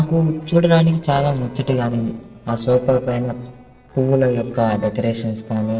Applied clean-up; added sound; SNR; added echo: neural separator model SepFormer DNS4.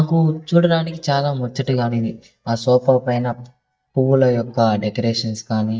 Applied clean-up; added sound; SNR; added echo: neural mask model DeepFilterNet 3.